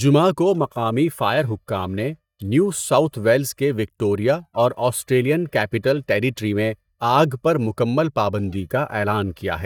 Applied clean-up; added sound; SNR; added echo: neural mask model DeepFilterNet 3.